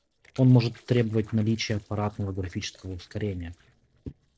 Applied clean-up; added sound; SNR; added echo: neural separator model SepFormer DNS4.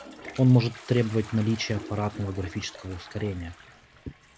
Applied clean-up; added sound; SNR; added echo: none; Toilet flush; 18 dB; none.